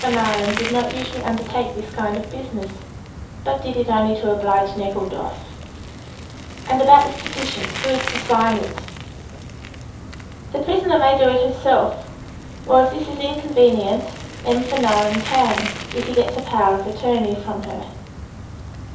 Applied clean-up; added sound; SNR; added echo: none; Bicycle; 11 dB; reverberation time 0.5 s.